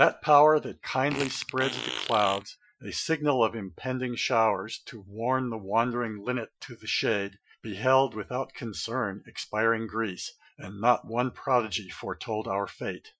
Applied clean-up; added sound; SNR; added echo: classical method Wiener filter.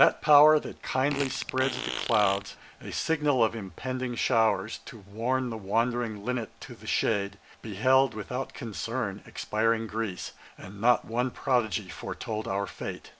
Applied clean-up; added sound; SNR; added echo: none; Fart; 9 dB; none.